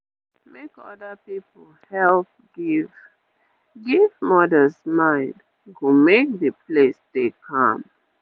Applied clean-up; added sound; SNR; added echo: none; none; none; none.